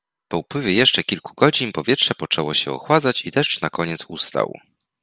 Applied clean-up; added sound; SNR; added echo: none; none; none; none.